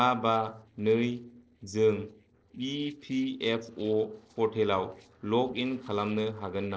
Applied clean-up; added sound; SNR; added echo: neural separator model SepFormer DNS4.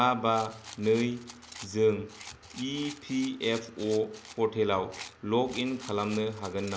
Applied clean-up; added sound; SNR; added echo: none; Rattle; 18 dB; none.